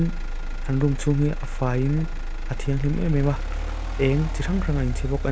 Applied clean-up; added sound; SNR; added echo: none; Motor vehicle (road); 1 dB; none.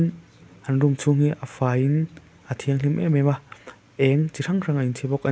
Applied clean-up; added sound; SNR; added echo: none; none; none; none.